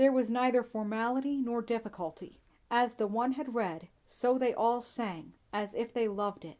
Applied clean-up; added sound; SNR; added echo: none; none; none; none.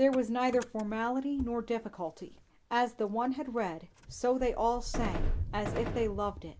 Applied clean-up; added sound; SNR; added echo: none; Gunshot, gunfire + Engine starting / Motor vehicle (road); 7 dB; none.